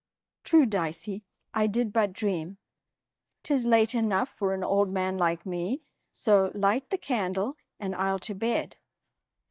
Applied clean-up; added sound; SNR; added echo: neural mask model DeepFilterNet 3.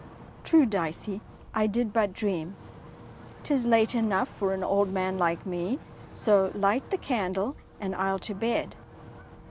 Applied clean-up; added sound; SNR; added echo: none; Wind; 18 dB; none.